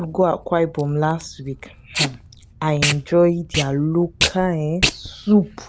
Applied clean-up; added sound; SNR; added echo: none; Packing tape, duct tape; 7 dB; none.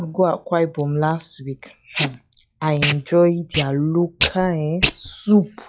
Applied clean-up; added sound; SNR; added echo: classical method log-MMSE.